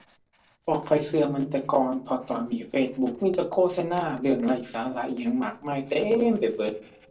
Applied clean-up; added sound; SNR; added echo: neural separator model SepFormer DNS4.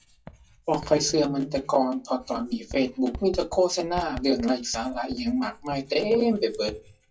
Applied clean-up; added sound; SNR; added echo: classical method WPE with log-MMSE.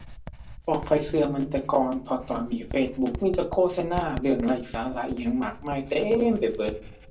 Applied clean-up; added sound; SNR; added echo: none; Writing; 14 dB; reverberation time 0.2 s.